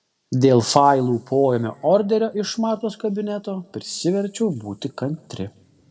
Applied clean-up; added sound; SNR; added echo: none; none; none; reverberation time 1.9 s.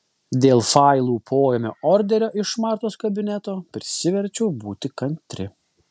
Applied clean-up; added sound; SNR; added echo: none; none; none; none.